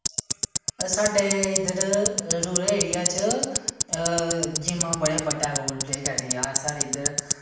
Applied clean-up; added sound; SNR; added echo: none; Tick-tock; 0 dB; reverberation time 1.0 s.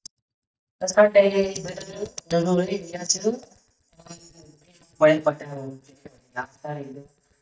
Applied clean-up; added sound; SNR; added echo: neural mask model DeepFilterNet 3.